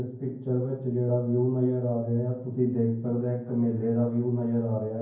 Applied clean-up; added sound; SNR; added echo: none; none; none; reverberation time 0.9 s.